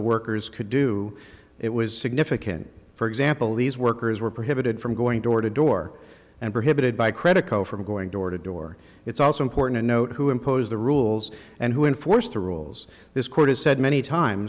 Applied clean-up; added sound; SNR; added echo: none; none; none; none.